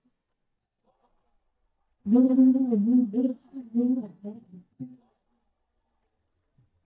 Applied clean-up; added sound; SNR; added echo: neural mask model DeepFilterNet 3.